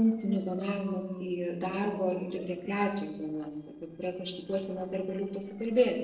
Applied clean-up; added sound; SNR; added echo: neural separator model SepFormer DNS4.